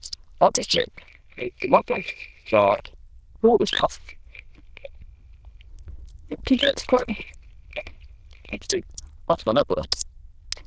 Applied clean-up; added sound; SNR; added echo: neural diffusion model UNIVERSE++.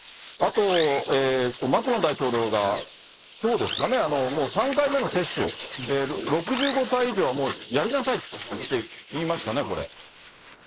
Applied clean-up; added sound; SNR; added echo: neural mask model Resemble Enhance denoiser.